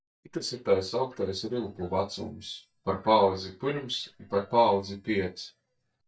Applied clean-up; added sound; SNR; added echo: neural mask model DeepFilterNet 3.